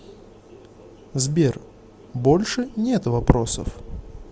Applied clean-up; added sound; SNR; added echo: none; none; none; none.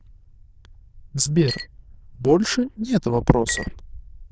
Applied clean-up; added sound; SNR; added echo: neural diffusion model UNIVERSE++.